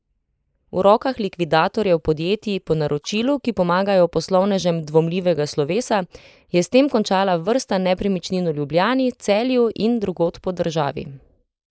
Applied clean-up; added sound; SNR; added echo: neural mask model Resemble Enhance denoiser.